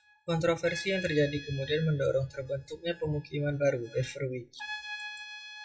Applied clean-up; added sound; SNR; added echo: classical method WPE with log-MMSE.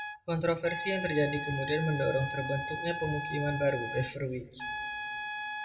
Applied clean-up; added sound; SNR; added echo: none; Trumpet; 5 dB; reverberation time 1.3 s.